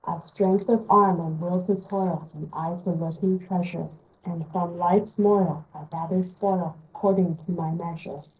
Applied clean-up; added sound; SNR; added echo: neural separator model SepFormer DNS4.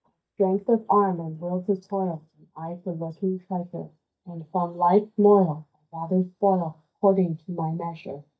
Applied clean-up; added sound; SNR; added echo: neural mask model DeepFilterNet 3.